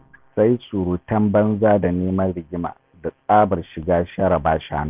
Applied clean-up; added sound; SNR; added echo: none; none; none; none.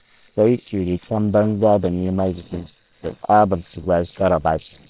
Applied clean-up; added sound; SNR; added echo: neural separator model SepFormer WHAM!.